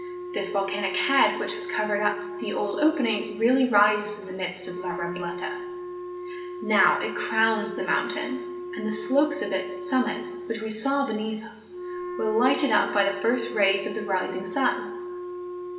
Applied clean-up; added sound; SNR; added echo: none; Wind instrument, woodwind instrument; 9 dB; reverberation time 1.0 s.